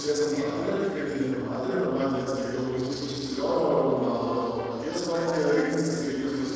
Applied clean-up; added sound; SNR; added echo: neural separator model SepFormer DNS4.